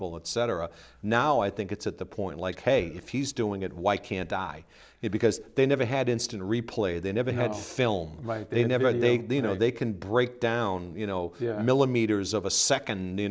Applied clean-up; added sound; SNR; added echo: none; none; none; none.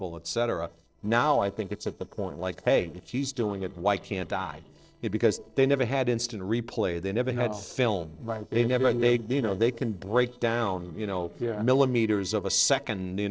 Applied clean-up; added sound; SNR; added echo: neural separator model SepFormer DNS4.